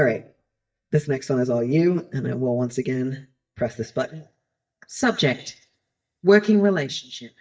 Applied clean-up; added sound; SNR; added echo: neural mask model DeepFilterNet 3.